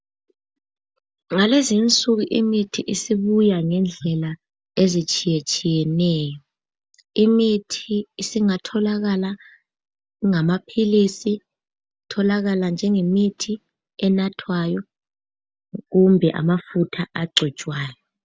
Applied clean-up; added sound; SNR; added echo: none; none; none; none.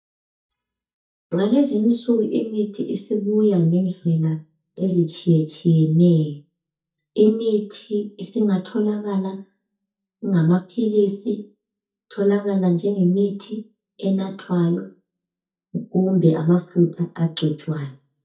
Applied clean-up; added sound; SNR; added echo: neural mask model DeepFilterNet 3.